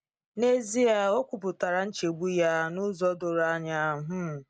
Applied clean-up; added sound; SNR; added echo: none; none; none; none.